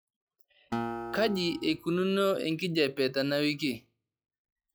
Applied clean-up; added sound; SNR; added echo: classical method log-MMSE.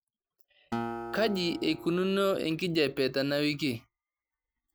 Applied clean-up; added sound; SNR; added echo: none; Acoustic guitar; 11 dB; none.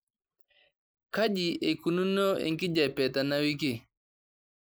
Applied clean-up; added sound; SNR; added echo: neural mask model Resemble Enhance denoiser.